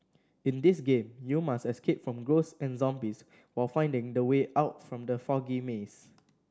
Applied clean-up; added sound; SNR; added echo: none; none; none; none.